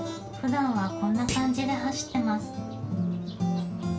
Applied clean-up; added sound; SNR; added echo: none; Thump, thud; 12 dB; reverberation time 0.3 s.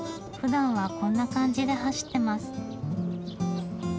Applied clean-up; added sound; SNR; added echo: none; none; none; none.